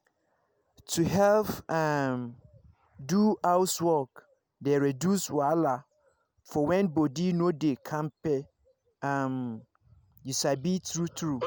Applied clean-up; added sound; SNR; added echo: none; none; none; none.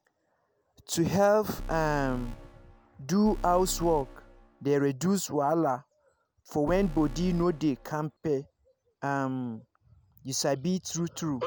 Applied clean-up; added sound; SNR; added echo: none; Alarm; 10 dB; none.